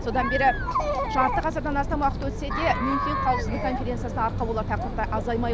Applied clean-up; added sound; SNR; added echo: none; Chatter; 0 dB; none.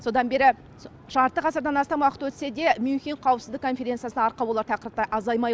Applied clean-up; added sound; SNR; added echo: none; none; none; none.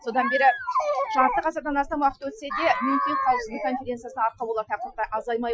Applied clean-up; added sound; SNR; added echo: classical method Wiener filter.